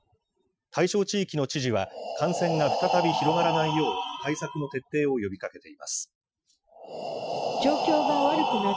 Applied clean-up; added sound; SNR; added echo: classical method Wiener filter.